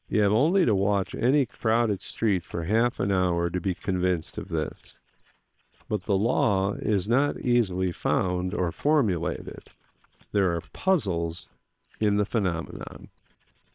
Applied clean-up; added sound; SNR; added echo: neural separator model SepFormer WHAM!.